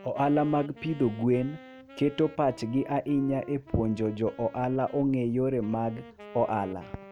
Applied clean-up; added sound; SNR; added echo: none; Wind instrument, woodwind instrument; 20 dB; none.